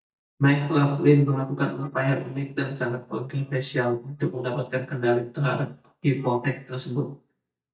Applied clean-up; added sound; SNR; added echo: neural mask model DeepFilterNet 3.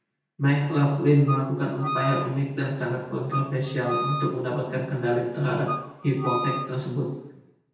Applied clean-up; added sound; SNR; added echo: none; Wind instrument, woodwind instrument; 7 dB; reverberation time 0.8 s.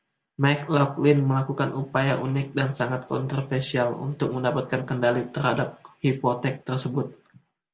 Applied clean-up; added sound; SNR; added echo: none; none; none; none.